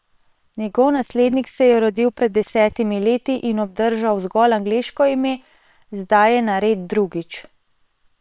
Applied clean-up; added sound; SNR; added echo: neural separator model SepFormer WHAM!.